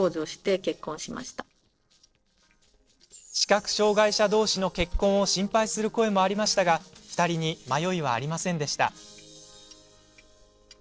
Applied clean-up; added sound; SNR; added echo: neural separator model SepFormer DNS4.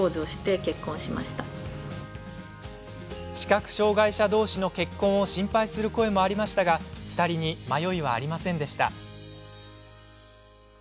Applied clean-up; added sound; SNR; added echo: none; none; none; none.